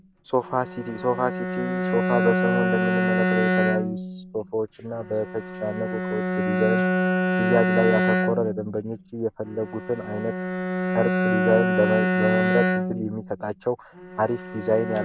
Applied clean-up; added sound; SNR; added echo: none; Bowed string instrument; -2 dB; none.